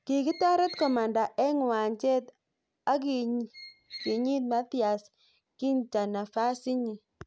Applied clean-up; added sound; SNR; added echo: none; Squeak; 16 dB; none.